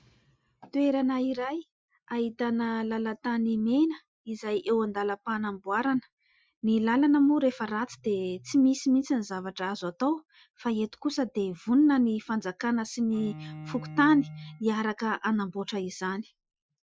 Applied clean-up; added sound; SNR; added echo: classical method Wiener filter.